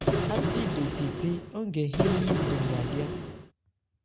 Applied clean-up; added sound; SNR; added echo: none; Printer; -3 dB; none.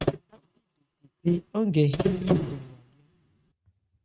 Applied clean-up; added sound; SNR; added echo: neural mask model RNNoise.